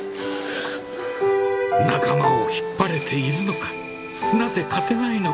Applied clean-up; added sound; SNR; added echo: none; Wind instrument, woodwind instrument; 19 dB; none.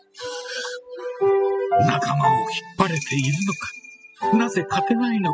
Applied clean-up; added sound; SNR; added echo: classical method spectral subtraction.